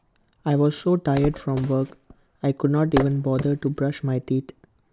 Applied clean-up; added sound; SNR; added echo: none; Wood; 14 dB; none.